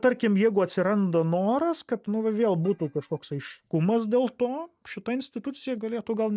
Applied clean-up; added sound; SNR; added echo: neural mask model DeepFilterNet 3.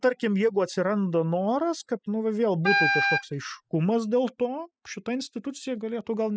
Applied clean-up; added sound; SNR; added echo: classical method spectral subtraction.